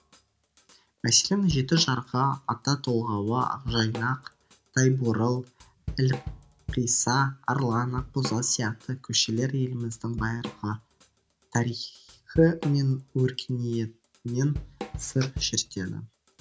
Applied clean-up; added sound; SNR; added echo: none; Drum / Drum kit; 15 dB; none.